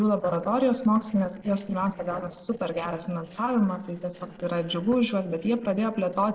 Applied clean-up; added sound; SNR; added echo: neural separator model SepFormer DNS4.